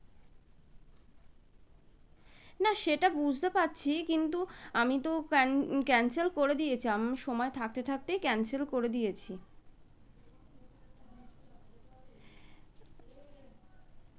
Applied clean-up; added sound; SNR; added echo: none; none; none; none.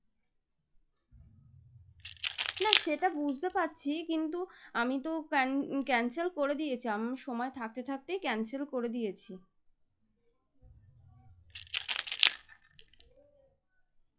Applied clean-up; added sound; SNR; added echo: classical method log-MMSE.